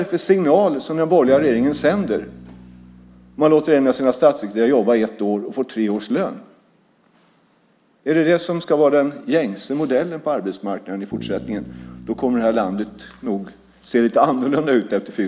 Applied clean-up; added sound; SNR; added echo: none; Bass guitar; 19 dB; none.